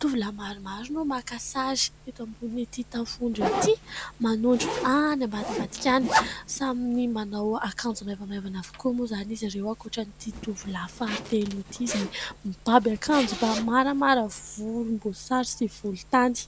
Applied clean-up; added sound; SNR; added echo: none; Zipper (clothing); 9 dB; none.